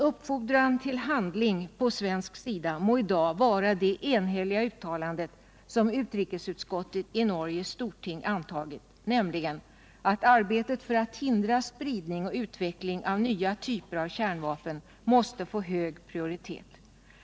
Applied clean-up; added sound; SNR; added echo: none; none; none; none.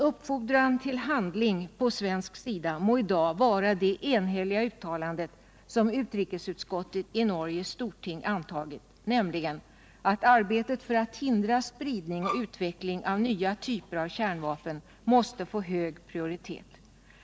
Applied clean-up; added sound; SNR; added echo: none; Bowed string instrument; 8 dB; none.